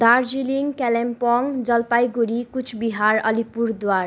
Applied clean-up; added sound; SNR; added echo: none; none; none; none.